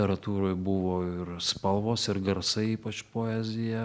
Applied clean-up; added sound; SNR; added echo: none; none; none; none.